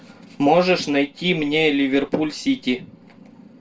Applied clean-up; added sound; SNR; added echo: none; none; none; reverberation time 0.2 s.